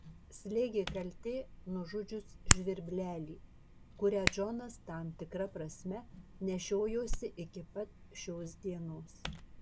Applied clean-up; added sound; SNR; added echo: none; Hands; 1 dB; none.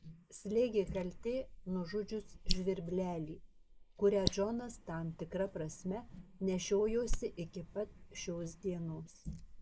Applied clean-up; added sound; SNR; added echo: neural mask model Resemble Enhance denoiser.